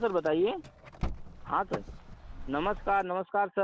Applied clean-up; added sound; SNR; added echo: none; Car; 10 dB; none.